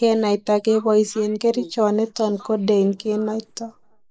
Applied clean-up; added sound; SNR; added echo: neural mask model Resemble Enhance denoiser.